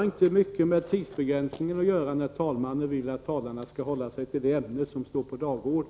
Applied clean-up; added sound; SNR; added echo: none; none; none; none.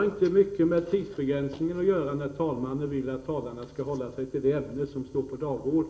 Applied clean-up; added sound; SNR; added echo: none; none; none; reverberation time 0.9 s.